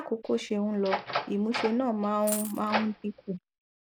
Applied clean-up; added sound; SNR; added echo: none; Coin (dropping) + Door; 6 dB; none.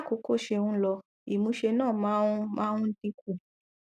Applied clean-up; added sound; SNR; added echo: none; none; none; none.